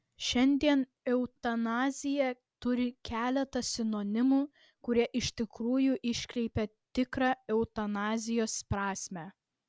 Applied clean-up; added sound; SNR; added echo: none; none; none; none.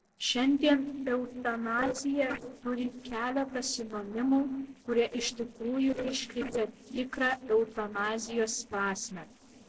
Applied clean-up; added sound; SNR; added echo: neural separator model SepFormer DNS4.